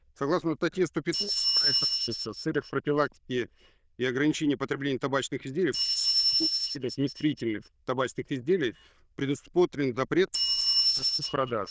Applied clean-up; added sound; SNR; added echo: neural diffusion model UNIVERSE++.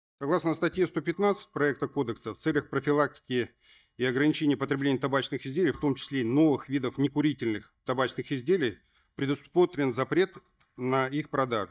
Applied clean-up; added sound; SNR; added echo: neural mask model DeepFilterNet 3.